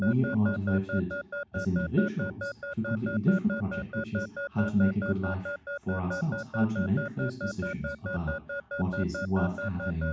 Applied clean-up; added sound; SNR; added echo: none; Alarm / Keyboard (musical); 7 dB; reverberation time 0.6 s.